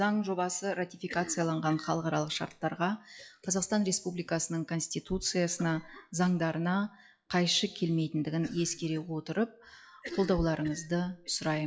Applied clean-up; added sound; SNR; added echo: classical method log-MMSE.